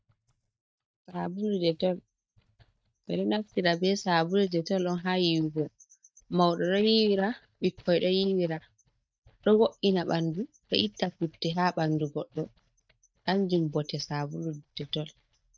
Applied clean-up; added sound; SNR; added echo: neural mask model DeepFilterNet 3.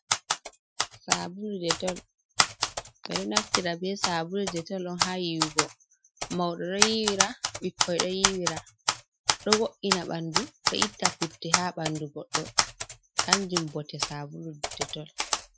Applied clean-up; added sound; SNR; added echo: classical method Wiener filter.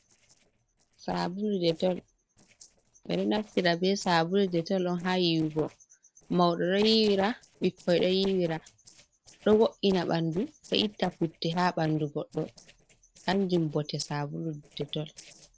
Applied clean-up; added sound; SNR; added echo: neural separator model SepFormer DNS4.